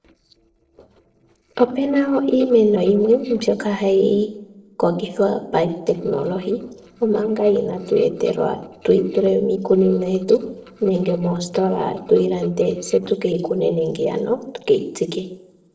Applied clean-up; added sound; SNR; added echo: neural separator model SepFormer DNS4.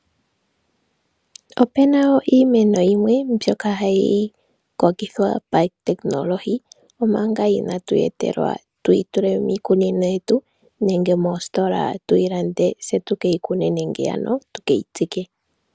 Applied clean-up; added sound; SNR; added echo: none; none; none; none.